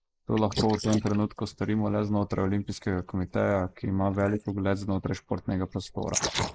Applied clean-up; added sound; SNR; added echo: neural mask model Resemble Enhance denoiser.